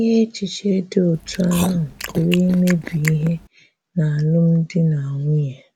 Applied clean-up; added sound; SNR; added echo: none; Chewing, mastication; 12 dB; none.